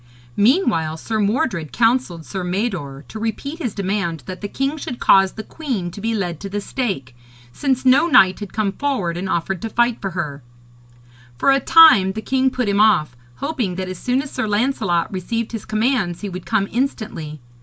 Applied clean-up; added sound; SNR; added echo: none; none; none; none.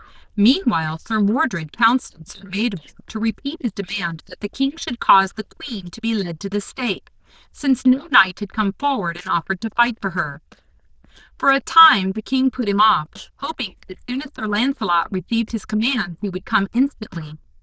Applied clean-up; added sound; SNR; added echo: neural diffusion model UNIVERSE++.